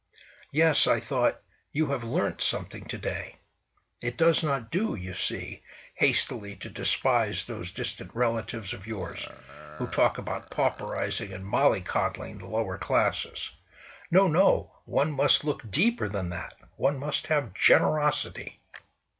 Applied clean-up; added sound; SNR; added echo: none; Burping, eructation; 20 dB; none.